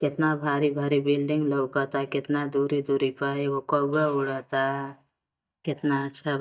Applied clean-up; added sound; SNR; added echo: neural mask model DeepFilterNet 3.